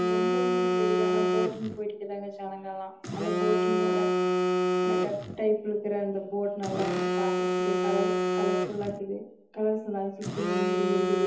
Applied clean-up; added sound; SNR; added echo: none; Telephone; -3 dB; reverberation time 1.2 s.